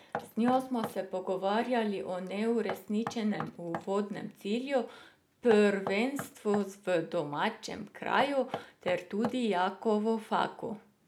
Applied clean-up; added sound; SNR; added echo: none; Knock; 13 dB; none.